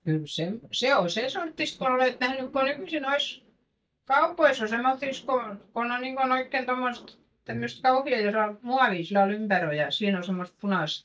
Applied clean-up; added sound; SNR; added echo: neural mask model DeepFilterNet 3.